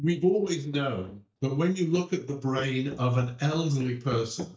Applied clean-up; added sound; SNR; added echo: neural mask model DeepFilterNet 3.